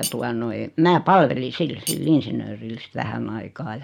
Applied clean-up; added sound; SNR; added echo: neural mask model Resemble Enhance denoiser.